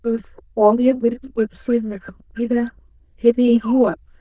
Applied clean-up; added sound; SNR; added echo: neural diffusion model UNIVERSE++.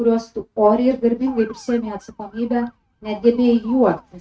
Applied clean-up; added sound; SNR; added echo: neural mask model RNNoise.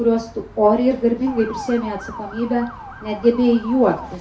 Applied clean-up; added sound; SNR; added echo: none; Motor vehicle (road) / Siren; 15 dB; none.